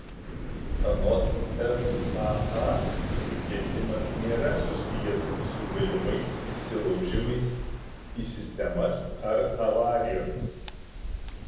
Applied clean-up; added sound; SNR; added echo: none; Waves, surf; 1 dB; reverberation time 1.1 s.